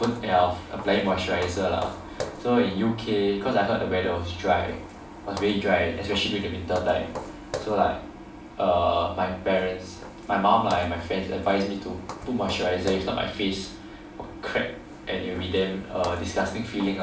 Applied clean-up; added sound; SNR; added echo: none; Walk, footsteps; 16 dB; reverberation time 0.4 s.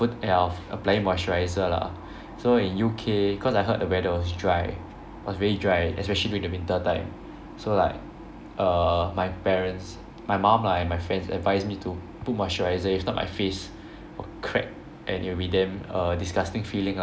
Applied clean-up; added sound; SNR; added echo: none; none; none; none.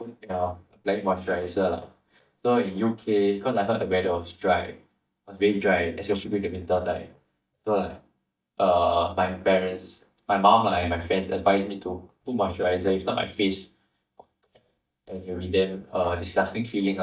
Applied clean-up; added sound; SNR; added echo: neural mask model DeepFilterNet 3.